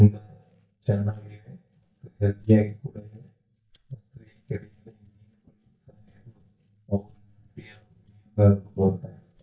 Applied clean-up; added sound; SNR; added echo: neural mask model DeepFilterNet 3.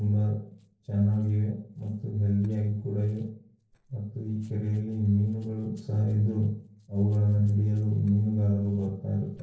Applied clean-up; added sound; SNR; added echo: neural separator model SepFormer DNS4.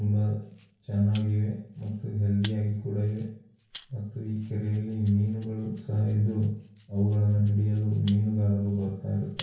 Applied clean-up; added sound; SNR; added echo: none; Rattle (instrument); 15 dB; reverberation time 0.6 s.